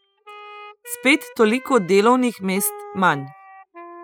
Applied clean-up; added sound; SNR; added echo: classical method spectral subtraction.